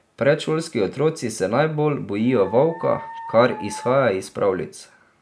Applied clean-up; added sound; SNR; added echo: none; Dog; 15 dB; none.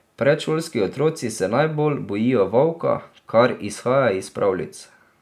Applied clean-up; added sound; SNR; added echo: none; none; none; none.